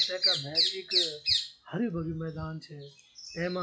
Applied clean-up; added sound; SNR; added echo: classical method log-MMSE.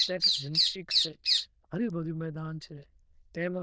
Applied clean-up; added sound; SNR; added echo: neural diffusion model UNIVERSE++.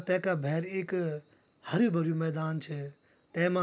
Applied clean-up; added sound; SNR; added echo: none; none; none; none.